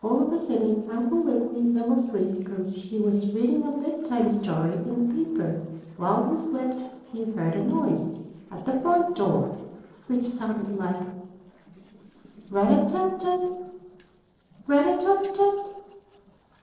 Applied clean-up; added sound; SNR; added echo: neural separator model SepFormer DNS4.